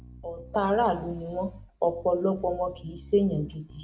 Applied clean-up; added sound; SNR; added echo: none; Bass guitar; 18 dB; none.